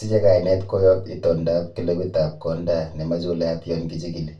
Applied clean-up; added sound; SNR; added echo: none; none; none; reverberation time 0.2 s.